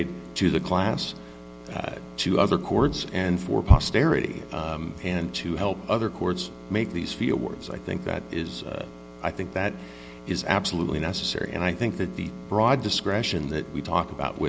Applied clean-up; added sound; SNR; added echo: none; none; none; none.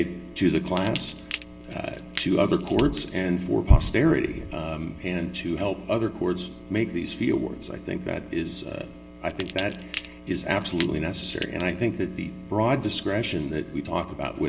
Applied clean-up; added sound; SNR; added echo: none; Crackle / Crushing; 11 dB; reverberation time 1.9 s.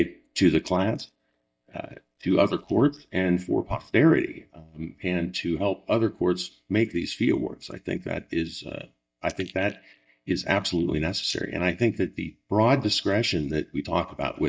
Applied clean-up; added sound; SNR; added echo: neural mask model DeepFilterNet 3.